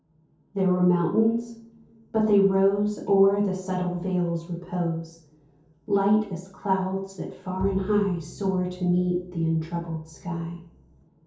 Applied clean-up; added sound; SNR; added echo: none; Bowed string instrument; 16 dB; reverberation time 0.6 s.